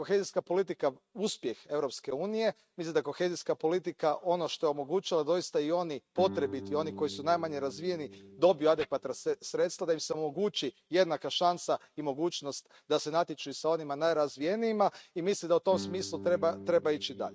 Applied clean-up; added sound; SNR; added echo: neural mask model RNNoise.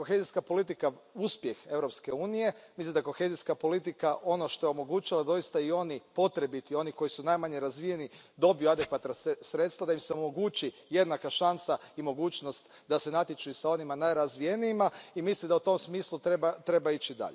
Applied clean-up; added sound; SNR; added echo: none; none; none; none.